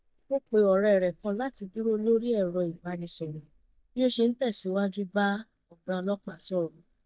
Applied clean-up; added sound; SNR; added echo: neural mask model DeepFilterNet 3.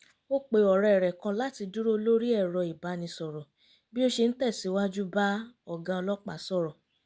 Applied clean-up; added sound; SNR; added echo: none; none; none; none.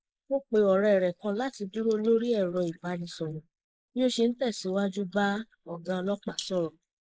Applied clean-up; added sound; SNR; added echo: neural mask model Resemble Enhance denoiser.